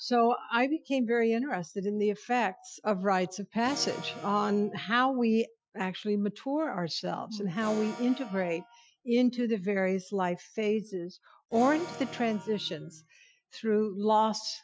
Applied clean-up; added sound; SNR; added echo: classical method Wiener filter.